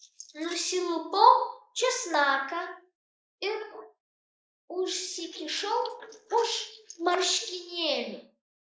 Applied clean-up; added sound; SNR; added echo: neural mask model Resemble Enhance denoiser.